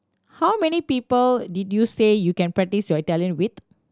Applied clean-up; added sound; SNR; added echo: none; none; none; none.